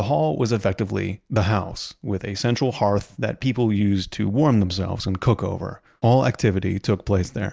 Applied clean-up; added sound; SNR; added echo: none; none; none; none.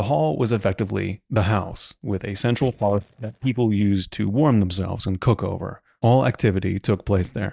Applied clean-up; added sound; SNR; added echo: neural mask model DeepFilterNet 3.